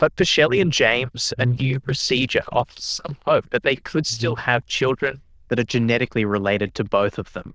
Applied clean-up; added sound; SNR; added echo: neural diffusion model UNIVERSE++.